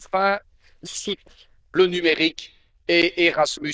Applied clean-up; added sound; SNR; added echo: neural diffusion model UNIVERSE++.